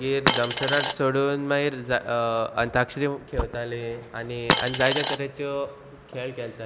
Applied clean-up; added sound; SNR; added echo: none; Coin (dropping); -1 dB; none.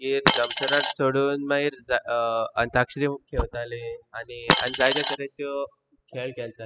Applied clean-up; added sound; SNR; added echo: classical method spectral subtraction.